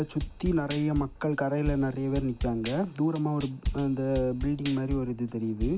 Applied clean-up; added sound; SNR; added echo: none; Drum / Drum kit; 8 dB; none.